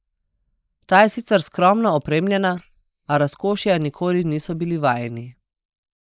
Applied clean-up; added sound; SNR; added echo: neural mask model Resemble Enhance denoiser.